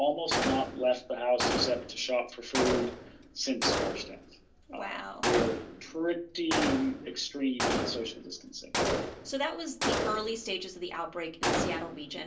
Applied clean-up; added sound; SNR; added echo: none; Gunshot, gunfire; 1 dB; reverberation time 0.3 s.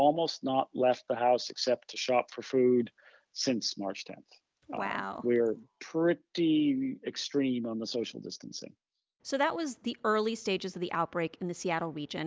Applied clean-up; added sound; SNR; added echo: none; none; none; none.